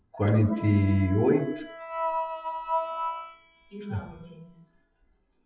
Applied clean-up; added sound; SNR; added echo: classical method WPE with log-MMSE.